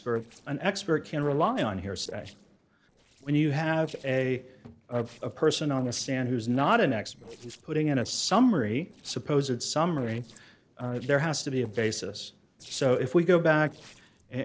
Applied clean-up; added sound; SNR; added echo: neural separator model SepFormer DNS4.